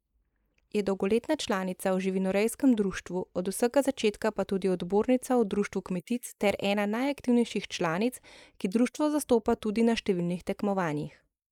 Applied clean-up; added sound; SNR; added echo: neural mask model Resemble Enhance denoiser.